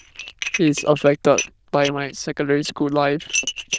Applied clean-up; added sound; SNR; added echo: neural diffusion model UNIVERSE++.